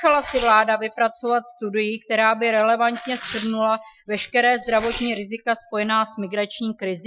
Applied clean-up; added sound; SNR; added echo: classical method Wiener filter.